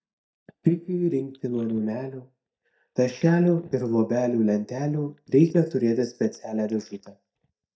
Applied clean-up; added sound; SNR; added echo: neural mask model DeepFilterNet 3.